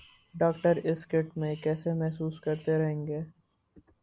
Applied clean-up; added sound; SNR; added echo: none; none; none; none.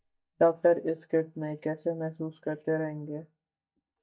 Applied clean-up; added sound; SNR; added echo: neural mask model DeepFilterNet 3.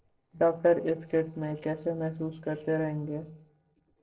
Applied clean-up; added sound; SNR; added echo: neural separator model SepFormer DNS4.